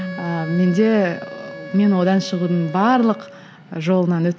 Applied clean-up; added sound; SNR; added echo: none; Wind instrument, woodwind instrument; 17 dB; none.